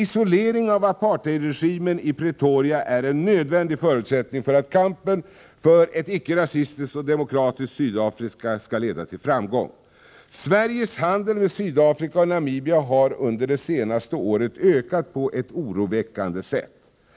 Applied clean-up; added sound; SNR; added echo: neural mask model Resemble Enhance denoiser.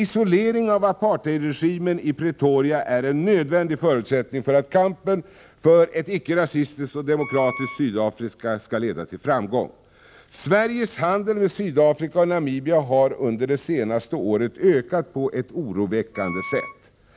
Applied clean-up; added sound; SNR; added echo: none; Wind instrument, woodwind instrument; 14 dB; none.